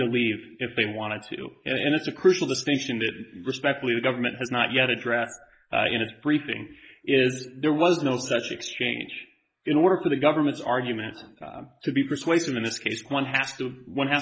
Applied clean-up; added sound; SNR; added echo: neural mask model Resemble Enhance denoiser.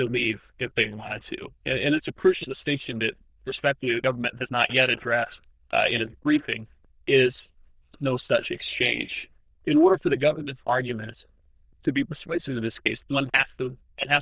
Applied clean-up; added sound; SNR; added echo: neural diffusion model UNIVERSE++.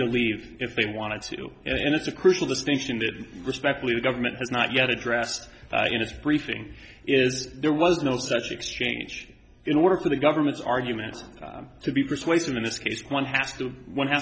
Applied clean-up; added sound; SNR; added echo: none; none; none; none.